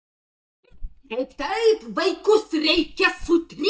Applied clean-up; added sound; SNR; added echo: neural mask model DeepFilterNet 3.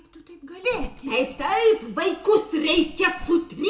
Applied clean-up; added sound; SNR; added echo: none; Bird; 17 dB; reverberation time 0.2 s.